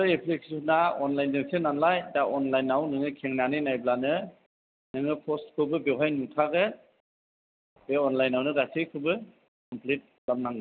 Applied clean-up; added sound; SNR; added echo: none; none; none; none.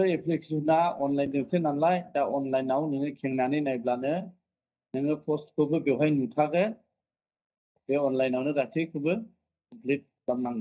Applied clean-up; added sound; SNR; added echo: neural mask model DeepFilterNet 3.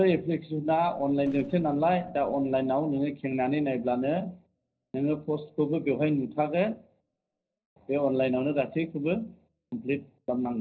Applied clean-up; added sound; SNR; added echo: neural separator model SepFormer DNS4.